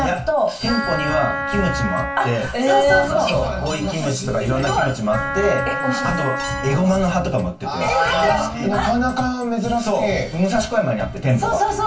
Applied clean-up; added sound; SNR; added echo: none; Wind instrument, woodwind instrument; 6 dB; reverberation time 0.1 s.